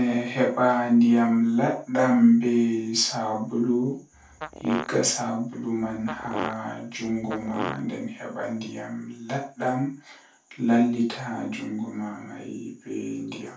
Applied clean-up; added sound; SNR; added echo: none; Fart; 11 dB; reverberation time 0.3 s.